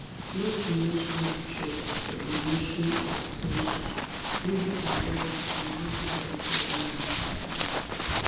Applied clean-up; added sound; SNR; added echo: none; Walk, footsteps; -5 dB; reverberation time 1.2 s.